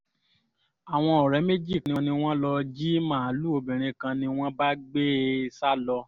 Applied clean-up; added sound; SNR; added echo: none; none; none; none.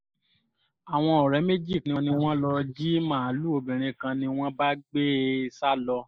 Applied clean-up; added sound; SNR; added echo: neural mask model Resemble Enhance denoiser.